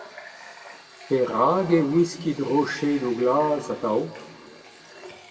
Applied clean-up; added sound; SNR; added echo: none; Water tap, faucet; 19 dB; reverberation time 2.0 s.